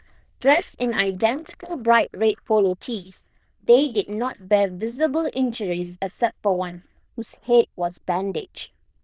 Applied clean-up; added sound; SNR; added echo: neural diffusion model UNIVERSE++.